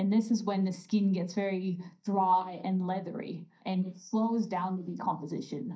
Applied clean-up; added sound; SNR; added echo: neural mask model DeepFilterNet 3.